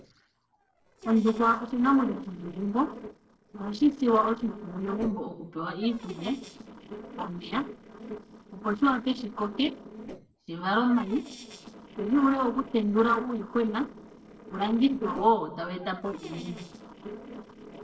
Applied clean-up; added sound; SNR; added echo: neural separator model SepFormer DNS4.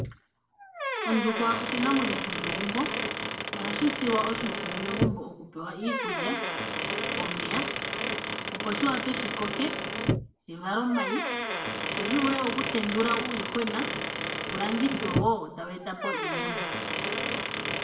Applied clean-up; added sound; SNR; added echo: none; Squeak / Wood; -1 dB; reverberation time 0.6 s.